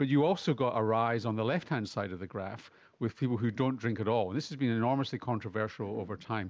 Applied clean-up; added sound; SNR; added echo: none; none; none; none.